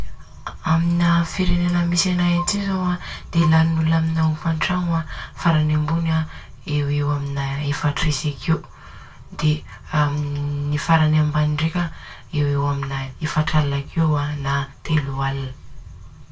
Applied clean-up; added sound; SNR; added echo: none; none; none; reverberation time 0.2 s.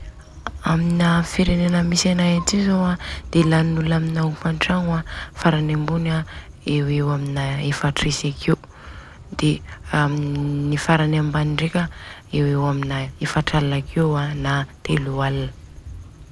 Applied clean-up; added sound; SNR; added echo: none; none; none; none.